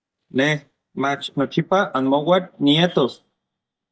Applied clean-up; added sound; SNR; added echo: neural mask model DeepFilterNet 3.